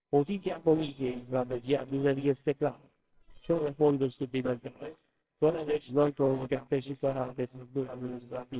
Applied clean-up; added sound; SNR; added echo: neural separator model SepFormer WHAMR!.